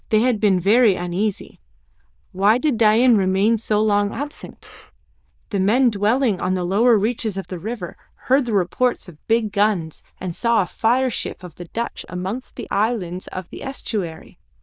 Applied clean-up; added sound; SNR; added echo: neural diffusion model UNIVERSE++.